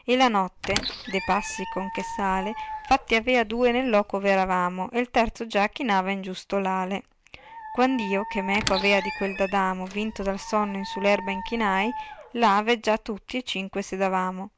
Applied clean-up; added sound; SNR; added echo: none; Dog + Squeak; 10 dB; none.